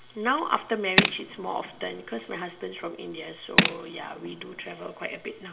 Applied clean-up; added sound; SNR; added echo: none; Tools; -5 dB; reverberation time 0.2 s.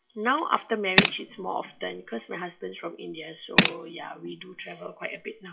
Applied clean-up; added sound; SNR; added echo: classical method WPE with log-MMSE.